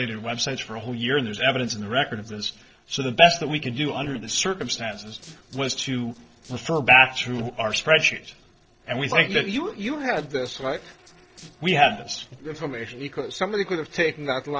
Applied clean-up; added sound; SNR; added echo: neural separator model SepFormer DNS4.